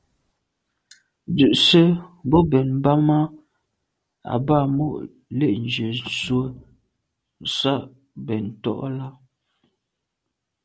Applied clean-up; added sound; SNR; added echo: none; none; none; none.